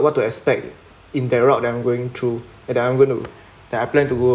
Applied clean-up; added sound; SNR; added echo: none; none; none; none.